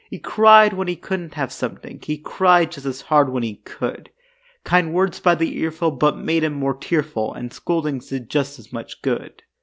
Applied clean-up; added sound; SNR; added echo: none; none; none; none.